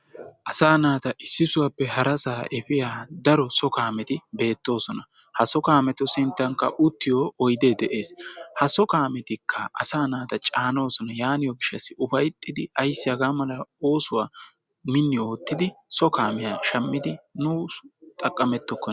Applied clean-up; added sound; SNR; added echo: none; none; none; none.